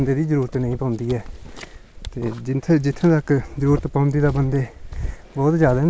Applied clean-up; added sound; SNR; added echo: none; none; none; none.